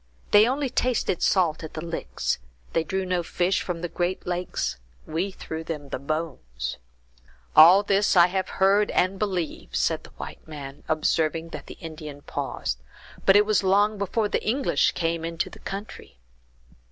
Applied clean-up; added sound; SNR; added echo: none; none; none; none.